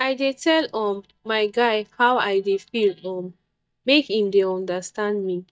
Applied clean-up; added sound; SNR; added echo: neural mask model DeepFilterNet 3.